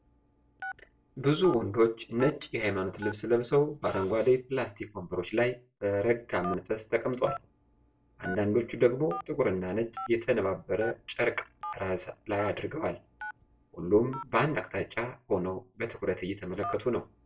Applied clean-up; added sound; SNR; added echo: none; Telephone; 15 dB; reverberation time 0.2 s.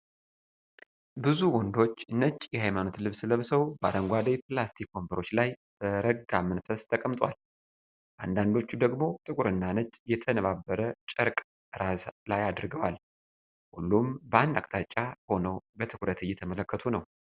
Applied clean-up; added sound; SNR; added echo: none; none; none; none.